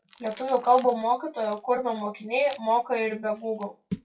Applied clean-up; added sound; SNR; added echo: classical method WPE with log-MMSE.